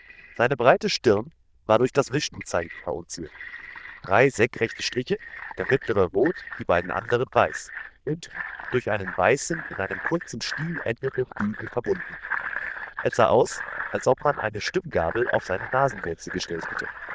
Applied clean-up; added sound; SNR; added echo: neural diffusion model UNIVERSE++.